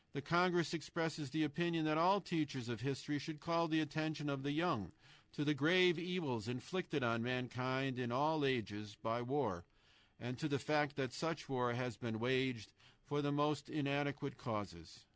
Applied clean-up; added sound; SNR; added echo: none; none; none; none.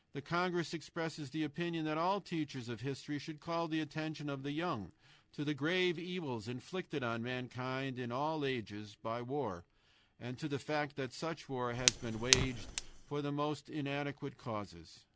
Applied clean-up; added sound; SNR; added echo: none; Fire; -2 dB; none.